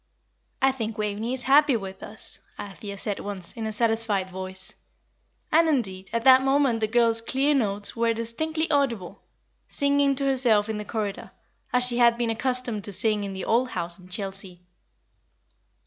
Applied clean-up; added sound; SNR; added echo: none; none; none; none.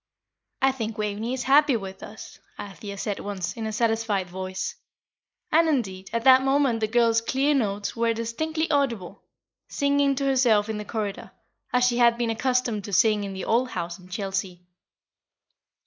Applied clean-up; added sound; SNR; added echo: neural mask model Resemble Enhance denoiser.